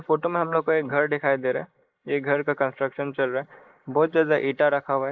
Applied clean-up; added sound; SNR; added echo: neural mask model Resemble Enhance denoiser.